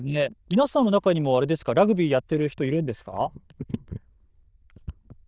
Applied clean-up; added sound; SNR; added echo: neural diffusion model UNIVERSE++.